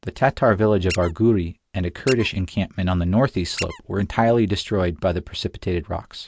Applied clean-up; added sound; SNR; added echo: none; Squeak; 16 dB; none.